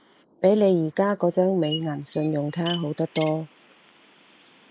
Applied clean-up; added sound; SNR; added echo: neural mask model Resemble Enhance denoiser.